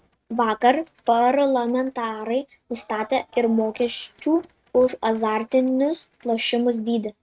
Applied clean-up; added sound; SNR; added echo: neural mask model RNNoise.